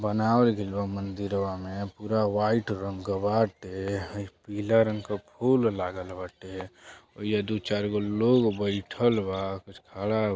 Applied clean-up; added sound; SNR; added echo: none; none; none; none.